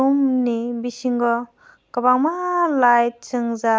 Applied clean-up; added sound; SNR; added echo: none; none; none; none.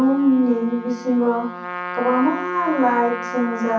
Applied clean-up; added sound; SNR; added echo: none; Trumpet; 10 dB; reverberation time 0.6 s.